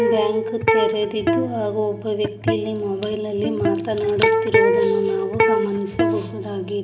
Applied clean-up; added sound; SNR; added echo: none; Electric guitar; -2 dB; reverberation time 1.3 s.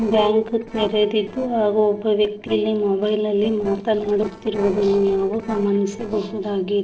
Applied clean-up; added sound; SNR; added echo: neural separator model SepFormer DNS4.